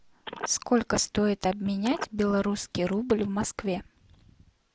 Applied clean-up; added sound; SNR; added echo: none; Telephone; 13 dB; none.